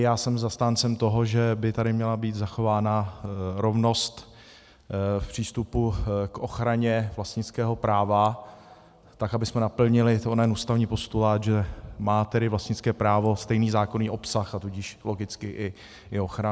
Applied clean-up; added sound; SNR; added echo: none; none; none; none.